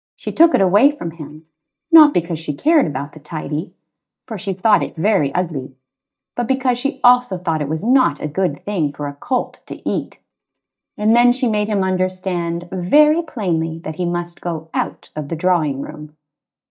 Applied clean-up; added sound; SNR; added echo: neural mask model DeepFilterNet 3.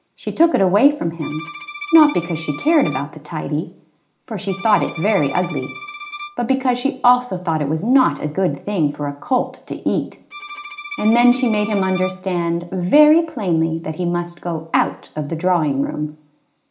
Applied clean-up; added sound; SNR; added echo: none; Bowed string instrument; 15 dB; reverberation time 0.4 s.